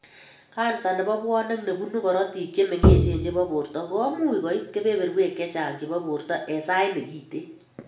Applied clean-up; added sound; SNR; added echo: none; Bowed string instrument; -5 dB; reverberation time 0.5 s.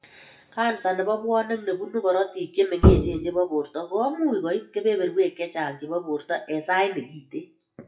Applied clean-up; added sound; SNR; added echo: classical method WPE with log-MMSE.